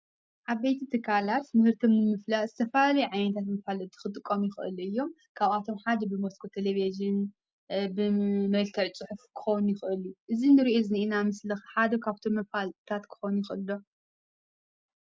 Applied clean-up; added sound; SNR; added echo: none; none; none; none.